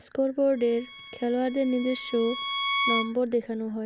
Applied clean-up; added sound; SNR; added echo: none; Bowed string instrument; 6 dB; none.